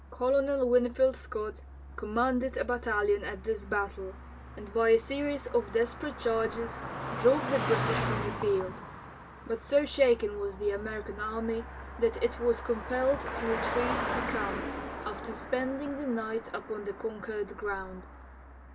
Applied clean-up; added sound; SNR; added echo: none; Car passing by; 8 dB; none.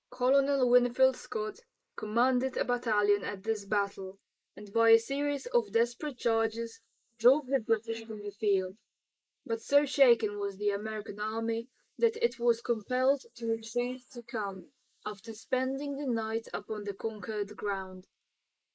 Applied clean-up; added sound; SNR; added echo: neural mask model Resemble Enhance denoiser.